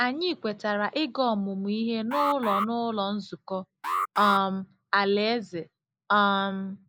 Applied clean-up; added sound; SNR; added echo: neural mask model Resemble Enhance denoiser.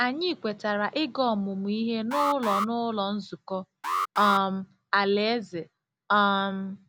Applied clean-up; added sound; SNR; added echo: none; Alarm; 6 dB; none.